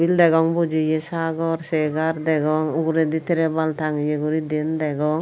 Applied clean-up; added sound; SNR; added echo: none; none; none; none.